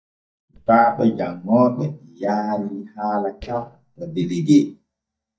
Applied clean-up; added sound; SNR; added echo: neural mask model DeepFilterNet 3.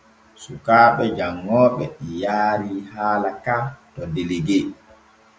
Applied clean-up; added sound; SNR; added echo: none; none; none; none.